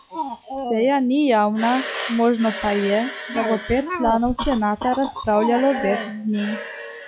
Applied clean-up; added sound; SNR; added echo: classical method log-MMSE.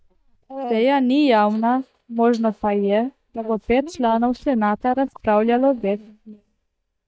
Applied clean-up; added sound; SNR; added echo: neural mask model DeepFilterNet 3.